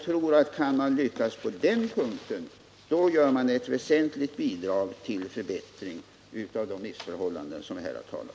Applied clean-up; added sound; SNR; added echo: none; none; none; none.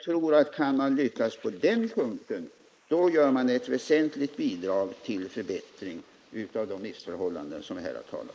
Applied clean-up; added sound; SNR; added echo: neural mask model Resemble Enhance denoiser.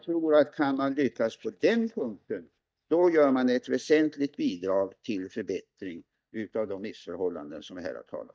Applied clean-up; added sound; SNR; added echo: neural mask model DeepFilterNet 3.